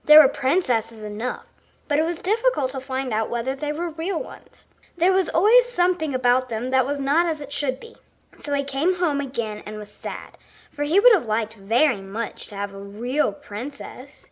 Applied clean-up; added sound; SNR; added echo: none; none; none; none.